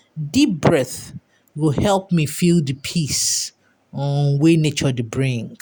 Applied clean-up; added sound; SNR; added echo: none; none; none; none.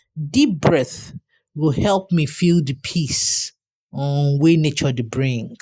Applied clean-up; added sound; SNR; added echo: neural mask model Resemble Enhance denoiser.